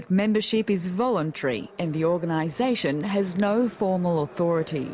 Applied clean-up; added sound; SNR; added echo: none; none; none; none.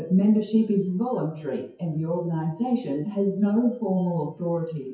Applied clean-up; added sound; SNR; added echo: classical method WPE with log-MMSE.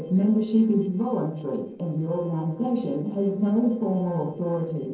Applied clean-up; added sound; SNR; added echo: neural separator model SepFormer DNS4.